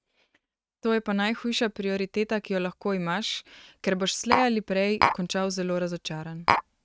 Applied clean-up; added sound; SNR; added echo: neural mask model RNNoise.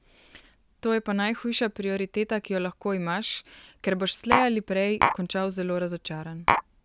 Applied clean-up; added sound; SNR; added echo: none; Tap; -4 dB; none.